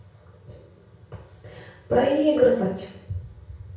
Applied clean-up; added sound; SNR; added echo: none; none; none; reverberation time 0.6 s.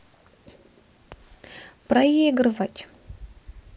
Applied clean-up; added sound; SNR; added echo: none; none; none; none.